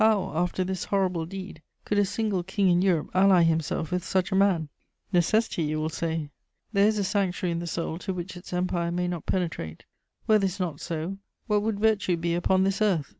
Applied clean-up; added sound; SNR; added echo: none; none; none; none.